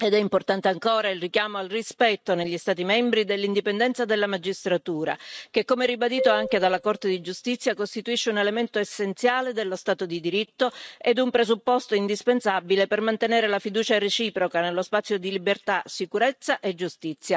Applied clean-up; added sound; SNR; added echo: neural mask model RNNoise.